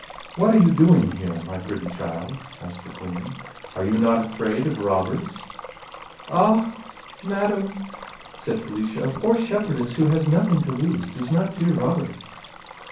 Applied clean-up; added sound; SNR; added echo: none; Stream; 17 dB; reverberation time 0.6 s.